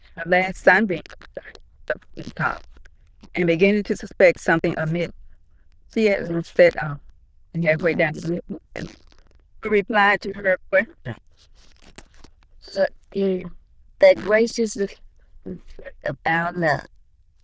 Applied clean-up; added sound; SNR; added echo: neural diffusion model UNIVERSE++.